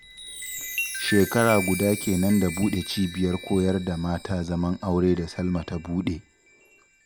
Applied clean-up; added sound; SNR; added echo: none; Chime; 11 dB; none.